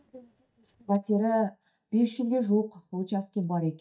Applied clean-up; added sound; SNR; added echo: neural mask model DeepFilterNet 3.